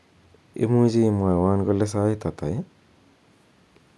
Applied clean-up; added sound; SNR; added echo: none; none; none; none.